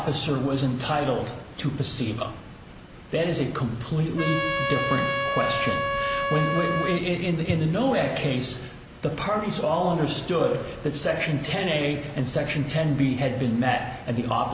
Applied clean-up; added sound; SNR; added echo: none; Trumpet; 2 dB; none.